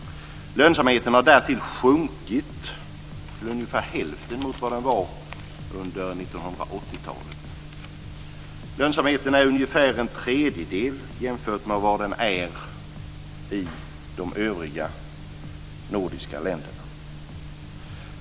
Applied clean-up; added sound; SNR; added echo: none; Bass guitar; 18 dB; none.